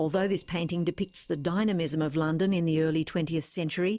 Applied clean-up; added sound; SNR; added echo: neural separator model SepFormer DNS4.